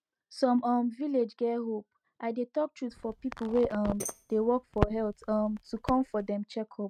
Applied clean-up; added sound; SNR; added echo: neural mask model RNNoise.